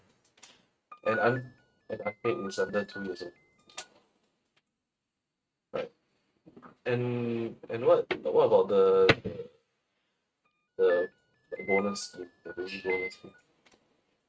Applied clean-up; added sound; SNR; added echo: neural mask model RNNoise.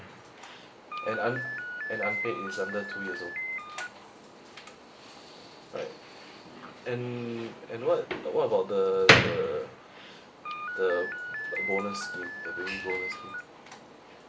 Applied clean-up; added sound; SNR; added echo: none; Slam; 0 dB; none.